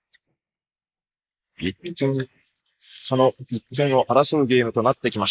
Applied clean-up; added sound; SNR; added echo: neural mask model Resemble Enhance denoiser.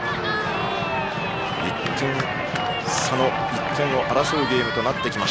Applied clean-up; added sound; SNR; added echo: none; Cheering; 5 dB; none.